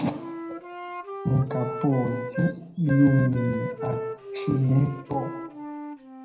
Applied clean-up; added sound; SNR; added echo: none; Wind instrument, woodwind instrument; 9 dB; reverberation time 0.8 s.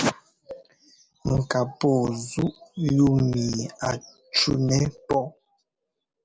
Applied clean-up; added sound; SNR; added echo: none; none; none; none.